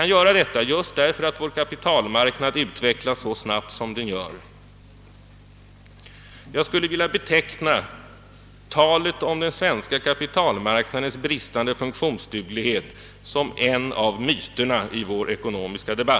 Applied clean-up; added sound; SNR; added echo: none; none; none; none.